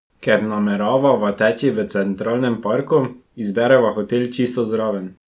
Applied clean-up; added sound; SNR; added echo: none; none; none; none.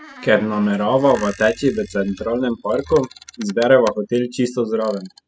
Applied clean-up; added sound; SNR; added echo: classical method spectral subtraction.